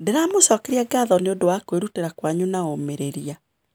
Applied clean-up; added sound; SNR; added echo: none; none; none; none.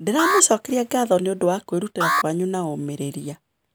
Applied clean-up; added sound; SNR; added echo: none; Alarm; 5 dB; none.